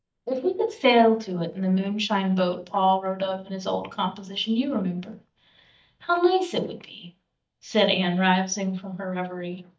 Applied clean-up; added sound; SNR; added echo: neural mask model DeepFilterNet 3.